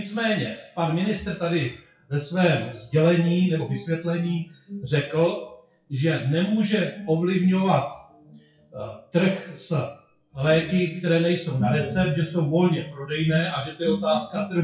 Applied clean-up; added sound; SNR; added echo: classical method WPE with log-MMSE.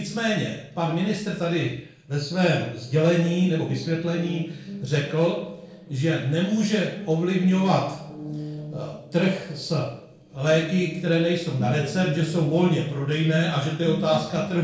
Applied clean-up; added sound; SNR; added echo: neural separator model SepFormer DNS4.